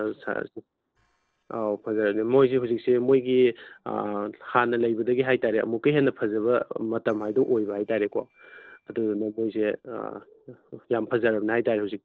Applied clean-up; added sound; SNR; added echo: neural separator model SepFormer DNS4.